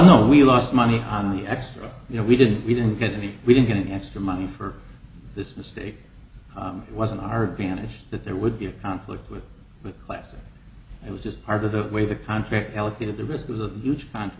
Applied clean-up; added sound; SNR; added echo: none; none; none; none.